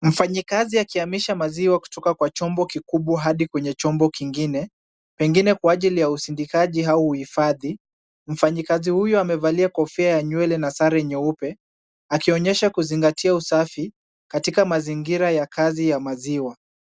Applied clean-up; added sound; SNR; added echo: none; none; none; none.